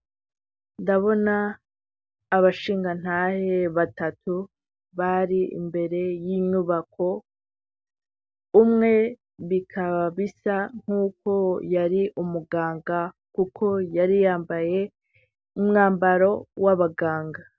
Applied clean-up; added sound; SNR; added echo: none; none; none; none.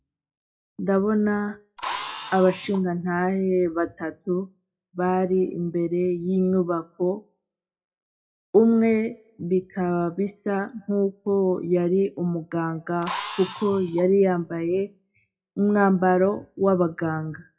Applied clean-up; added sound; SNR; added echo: classical method WPE with log-MMSE.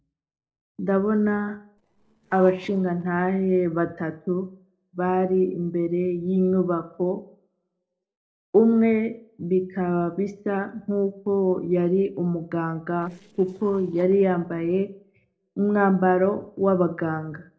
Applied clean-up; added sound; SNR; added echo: neural separator model SepFormer DNS4.